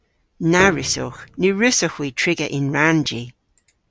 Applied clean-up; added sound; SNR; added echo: none; Piano; 14 dB; none.